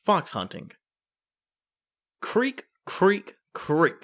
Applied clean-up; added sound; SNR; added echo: none; none; none; none.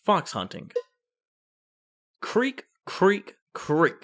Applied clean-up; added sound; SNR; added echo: classical method spectral subtraction.